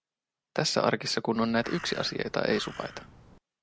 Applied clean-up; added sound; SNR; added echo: none; Crow; 16 dB; none.